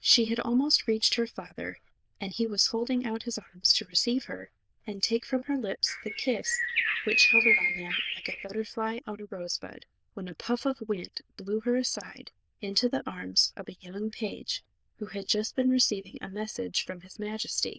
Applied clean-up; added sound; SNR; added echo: neural diffusion model UNIVERSE++.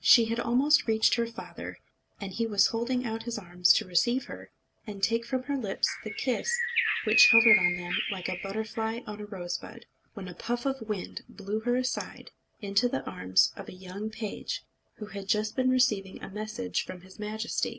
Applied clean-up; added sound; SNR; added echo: none; Bird; -1 dB; none.